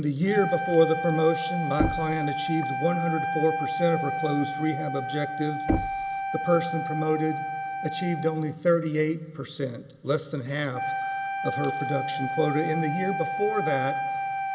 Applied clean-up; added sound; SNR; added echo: none; Knock + Wind instrument, woodwind instrument; 3 dB; none.